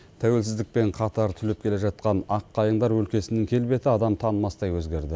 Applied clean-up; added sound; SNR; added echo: none; none; none; none.